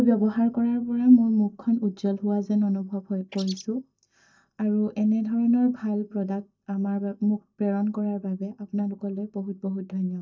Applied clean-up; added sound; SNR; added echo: neural mask model DeepFilterNet 3.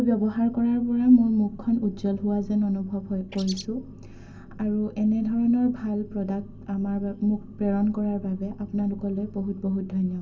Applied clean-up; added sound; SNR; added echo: none; Bird; 14 dB; reverberation time 0.3 s.